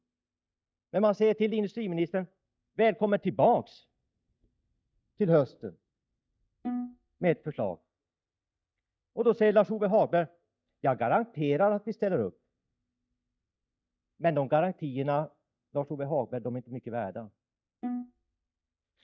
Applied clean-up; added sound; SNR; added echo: neural mask model DeepFilterNet 3.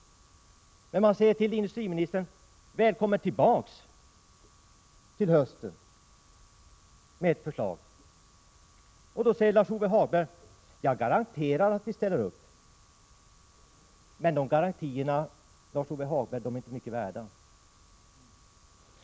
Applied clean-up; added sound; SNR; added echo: none; none; none; none.